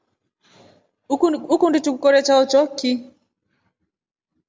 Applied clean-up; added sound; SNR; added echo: none; none; none; none.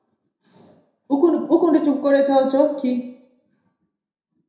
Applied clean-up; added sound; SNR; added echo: none; none; none; reverberation time 0.6 s.